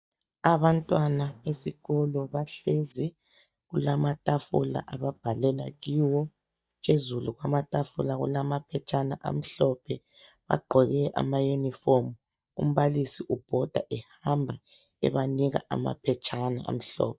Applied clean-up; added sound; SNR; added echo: neural mask model DeepFilterNet 3.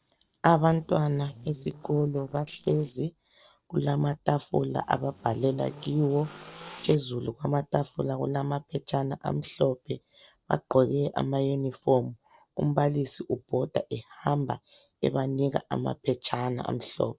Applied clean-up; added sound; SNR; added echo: neural separator model SepFormer DNS4.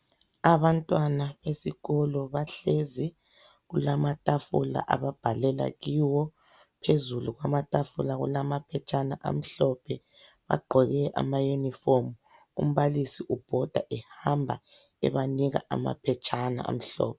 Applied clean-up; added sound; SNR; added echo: none; none; none; none.